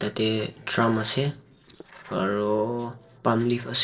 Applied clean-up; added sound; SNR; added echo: neural separator model SepFormer DNS4.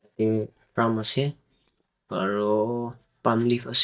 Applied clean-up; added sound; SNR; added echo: neural mask model DeepFilterNet 3.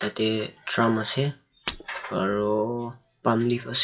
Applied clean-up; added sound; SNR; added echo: classical method WPE with log-MMSE.